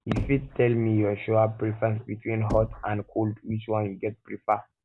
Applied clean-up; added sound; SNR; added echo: none; Knock / Wood; 13 dB; none.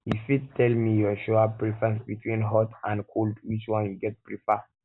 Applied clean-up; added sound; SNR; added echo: none; none; none; none.